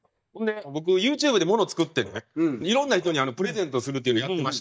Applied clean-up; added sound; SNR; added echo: neural mask model DeepFilterNet 3.